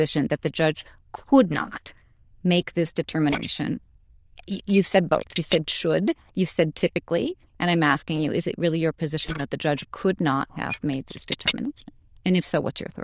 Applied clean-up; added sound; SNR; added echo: neural diffusion model UNIVERSE++.